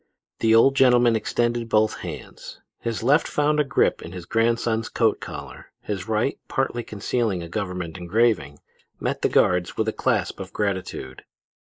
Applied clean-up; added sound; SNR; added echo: neural mask model Resemble Enhance denoiser.